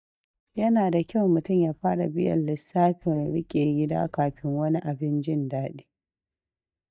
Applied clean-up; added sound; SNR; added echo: neural mask model DeepFilterNet 3.